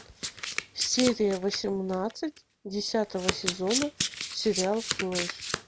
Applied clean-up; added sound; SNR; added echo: none; Domestic sounds, home sounds; 5 dB; none.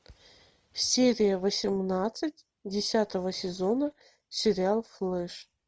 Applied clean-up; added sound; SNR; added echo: none; none; none; none.